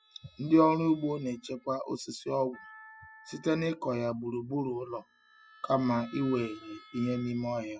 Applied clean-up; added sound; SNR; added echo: classical method spectral subtraction.